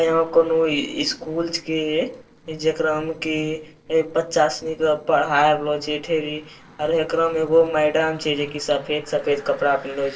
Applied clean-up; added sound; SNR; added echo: neural separator model SepFormer DNS4.